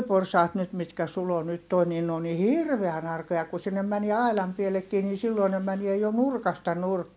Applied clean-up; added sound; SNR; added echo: none; none; none; none.